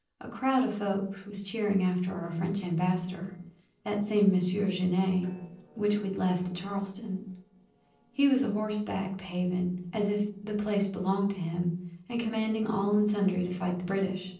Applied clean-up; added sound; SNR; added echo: neural separator model SepFormer DNS4.